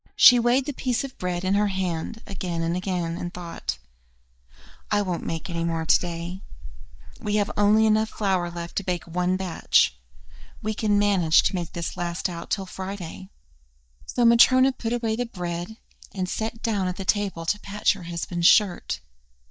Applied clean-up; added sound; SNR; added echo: neural mask model DeepFilterNet 3.